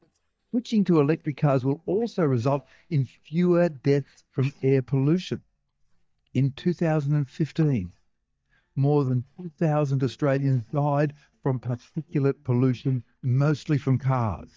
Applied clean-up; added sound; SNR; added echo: neural mask model DeepFilterNet 3.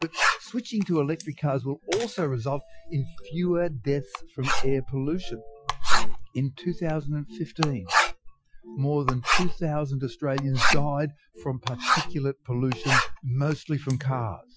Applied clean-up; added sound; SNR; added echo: classical method Wiener filter.